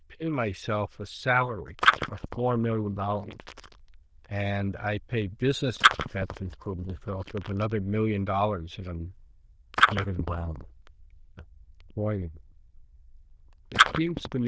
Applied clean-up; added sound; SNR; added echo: neural diffusion model UNIVERSE++.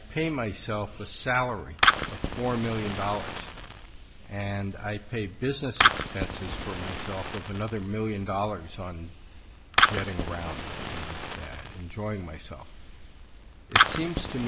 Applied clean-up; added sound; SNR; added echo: none; Fire; -3 dB; none.